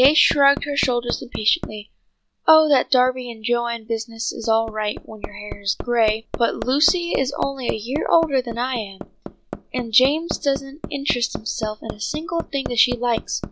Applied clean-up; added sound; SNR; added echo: none; Hammer; 12 dB; none.